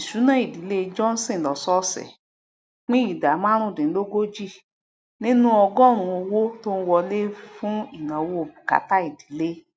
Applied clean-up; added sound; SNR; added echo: none; none; none; none.